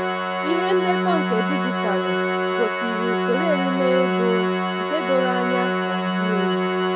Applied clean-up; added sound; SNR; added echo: none; Organ; -4 dB; none.